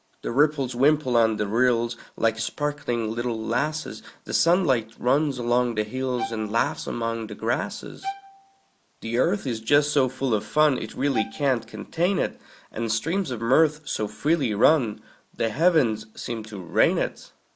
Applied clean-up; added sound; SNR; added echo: none; Bowed string instrument; 13 dB; none.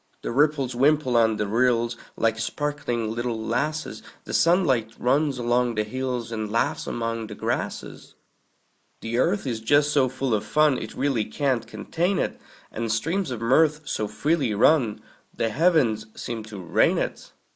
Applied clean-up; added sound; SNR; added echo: neural mask model Resemble Enhance denoiser.